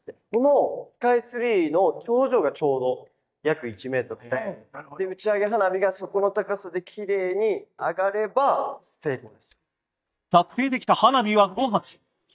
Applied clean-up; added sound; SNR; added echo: neural mask model DeepFilterNet 3.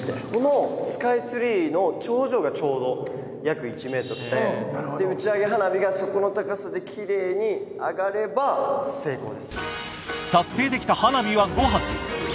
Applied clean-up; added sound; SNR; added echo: none; none; none; none.